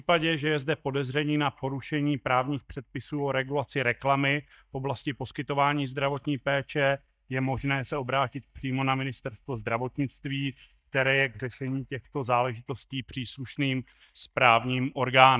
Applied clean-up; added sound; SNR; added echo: neural mask model DeepFilterNet 3.